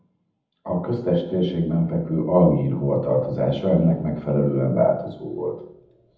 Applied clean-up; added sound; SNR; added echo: none; none; none; reverberation time 0.8 s.